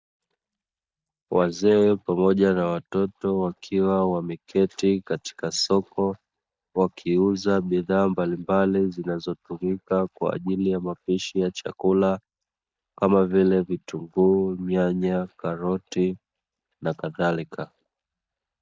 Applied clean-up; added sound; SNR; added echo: neural mask model DeepFilterNet 3.